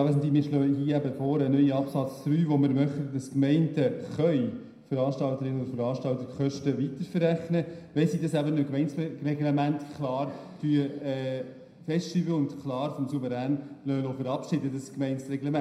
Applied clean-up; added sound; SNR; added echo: none; none; none; reverberation time 0.7 s.